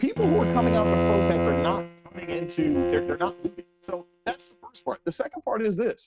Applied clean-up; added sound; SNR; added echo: neural mask model RNNoise.